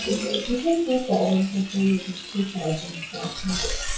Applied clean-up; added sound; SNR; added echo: classical method WPE with log-MMSE.